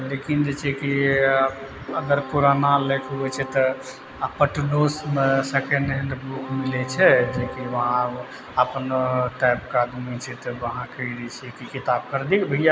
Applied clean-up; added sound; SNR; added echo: none; Keyboard (musical); 15 dB; none.